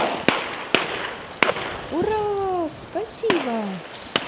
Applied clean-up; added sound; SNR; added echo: none; Gunshot, gunfire; -2 dB; none.